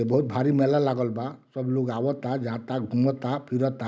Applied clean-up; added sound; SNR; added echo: none; none; none; none.